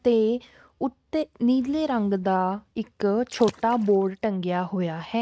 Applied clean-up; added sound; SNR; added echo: neural mask model RNNoise.